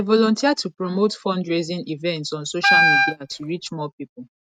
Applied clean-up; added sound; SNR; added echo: neural mask model RNNoise.